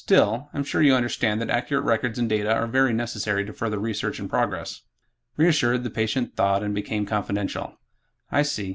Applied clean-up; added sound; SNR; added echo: none; none; none; none.